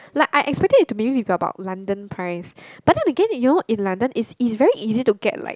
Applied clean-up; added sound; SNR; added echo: none; none; none; none.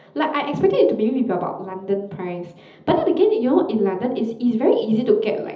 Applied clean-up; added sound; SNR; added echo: none; none; none; reverberation time 1.2 s.